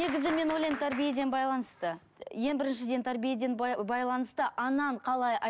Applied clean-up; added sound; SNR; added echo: none; none; none; none.